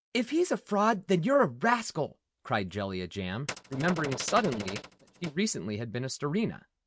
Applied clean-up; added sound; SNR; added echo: neural mask model RNNoise.